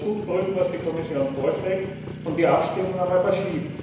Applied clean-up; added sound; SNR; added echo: none; Motorcycle; 10 dB; reverberation time 1.0 s.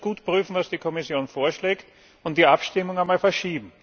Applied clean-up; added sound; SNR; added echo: none; none; none; none.